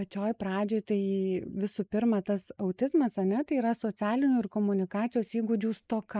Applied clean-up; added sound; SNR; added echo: neural mask model Resemble Enhance denoiser.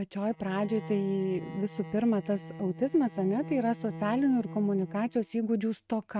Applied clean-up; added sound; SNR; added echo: neural mask model RNNoise.